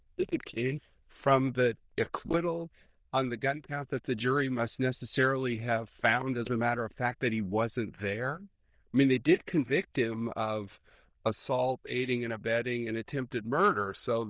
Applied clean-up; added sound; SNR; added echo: neural diffusion model UNIVERSE++.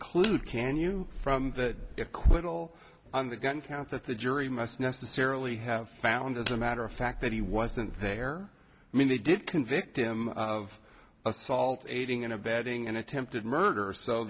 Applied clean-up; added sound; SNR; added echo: none; Cutlery, silverware; 6 dB; none.